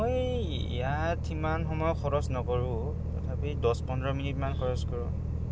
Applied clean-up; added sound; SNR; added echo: none; none; none; none.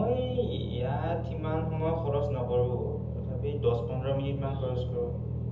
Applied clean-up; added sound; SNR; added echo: none; none; none; reverberation time 0.7 s.